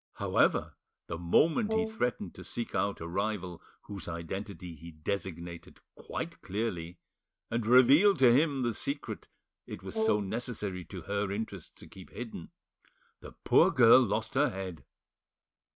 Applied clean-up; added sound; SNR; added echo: neural mask model RNNoise.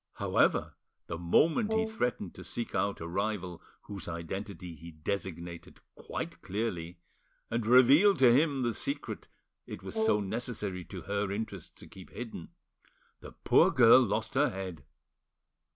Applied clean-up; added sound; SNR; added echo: none; Brass instrument; 8 dB; none.